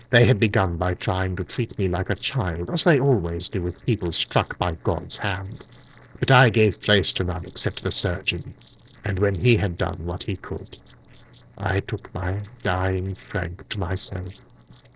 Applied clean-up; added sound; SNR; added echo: neural separator model SepFormer DNS4.